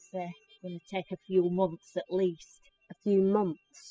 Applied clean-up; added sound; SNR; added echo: classical method spectral subtraction.